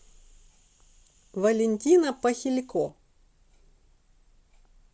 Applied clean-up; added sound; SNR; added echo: none; none; none; none.